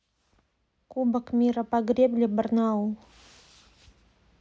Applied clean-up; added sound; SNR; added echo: none; none; none; none.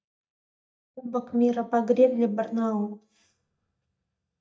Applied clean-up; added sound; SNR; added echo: neural mask model DeepFilterNet 3.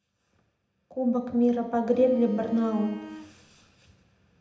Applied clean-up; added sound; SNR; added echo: none; Bowed string instrument; 16 dB; reverberation time 0.8 s.